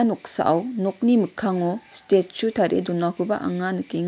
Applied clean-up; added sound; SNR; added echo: none; none; none; none.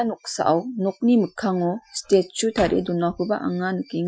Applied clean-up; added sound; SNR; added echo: classical method Wiener filter.